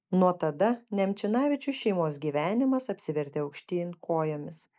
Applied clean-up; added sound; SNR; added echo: neural mask model Resemble Enhance denoiser.